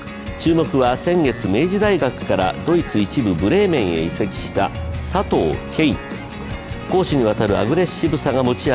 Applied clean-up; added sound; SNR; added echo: none; none; none; none.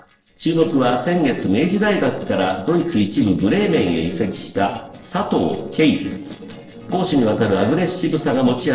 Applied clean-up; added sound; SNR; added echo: neural separator model SepFormer DNS4.